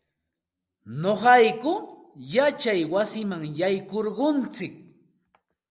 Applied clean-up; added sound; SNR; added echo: none; none; none; none.